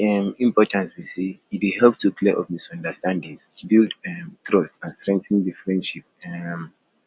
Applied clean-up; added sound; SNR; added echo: none; none; none; none.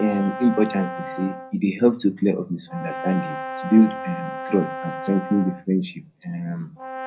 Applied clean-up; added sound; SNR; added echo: none; Brass instrument; 10 dB; reverberation time 0.4 s.